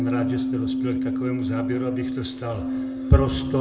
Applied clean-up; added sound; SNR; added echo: none; Keyboard (musical); 1 dB; reverberation time 1.3 s.